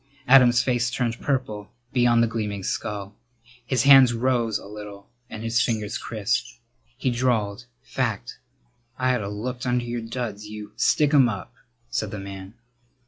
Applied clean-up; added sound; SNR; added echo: classical method log-MMSE.